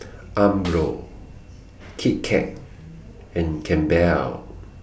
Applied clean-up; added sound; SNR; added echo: none; Snare drum; 19 dB; none.